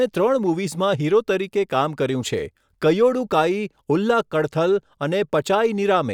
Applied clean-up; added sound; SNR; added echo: none; none; none; none.